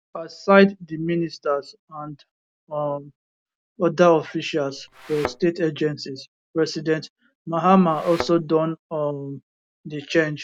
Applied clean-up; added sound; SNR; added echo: none; Thump, thud; 11 dB; none.